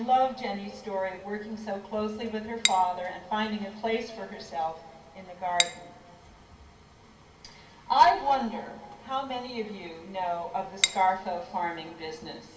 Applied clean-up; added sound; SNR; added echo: none; Cutlery, silverware / Dishes, pots, and pans; 0 dB; reverberation time 2.8 s.